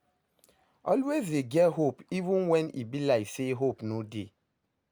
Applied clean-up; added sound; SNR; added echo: none; none; none; none.